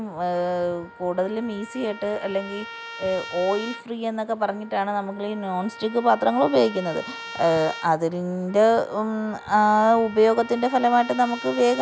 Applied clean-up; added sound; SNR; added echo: none; Trumpet; 16 dB; none.